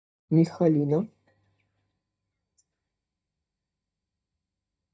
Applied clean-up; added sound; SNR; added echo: neural mask model DeepFilterNet 3.